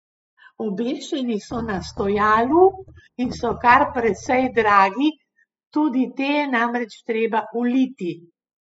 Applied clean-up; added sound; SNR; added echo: classical method spectral subtraction.